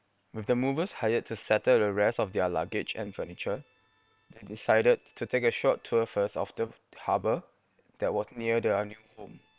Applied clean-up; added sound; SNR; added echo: neural separator model SepFormer WHAM!.